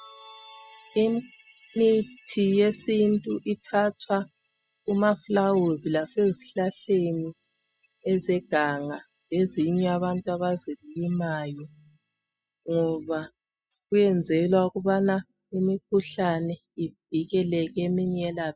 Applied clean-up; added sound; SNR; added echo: classical method spectral subtraction.